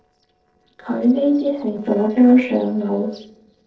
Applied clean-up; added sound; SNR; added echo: neural separator model SepFormer DNS4.